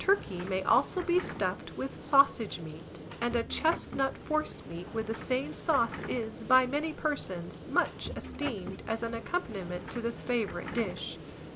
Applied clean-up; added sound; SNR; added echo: none; Subway, metro, underground; 11 dB; none.